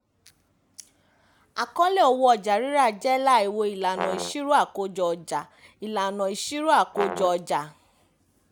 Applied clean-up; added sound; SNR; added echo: none; Brass instrument; 9 dB; none.